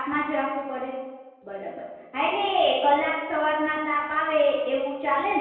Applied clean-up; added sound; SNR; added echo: none; none; none; reverberation time 1.2 s.